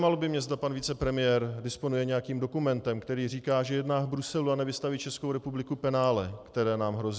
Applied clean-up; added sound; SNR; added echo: none; none; none; none.